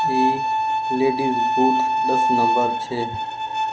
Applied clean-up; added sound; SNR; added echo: none; Bowed string instrument; -5 dB; none.